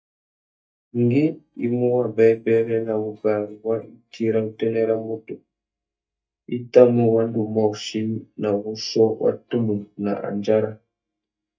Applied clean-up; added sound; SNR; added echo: neural mask model DeepFilterNet 3.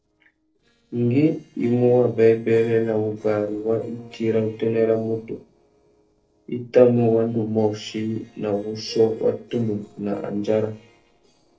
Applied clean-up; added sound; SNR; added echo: neural separator model SepFormer DNS4.